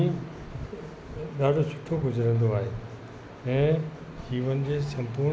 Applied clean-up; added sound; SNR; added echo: none; none; none; none.